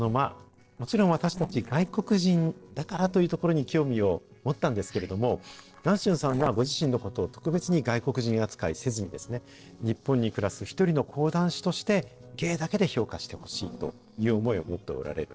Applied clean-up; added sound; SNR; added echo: neural separator model SepFormer DNS4.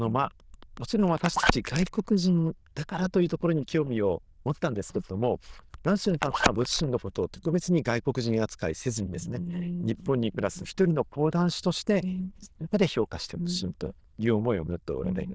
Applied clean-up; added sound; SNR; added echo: neural diffusion model UNIVERSE++.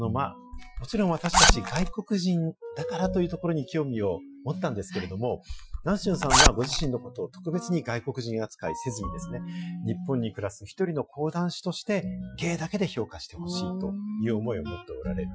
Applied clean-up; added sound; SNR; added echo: classical method Wiener filter.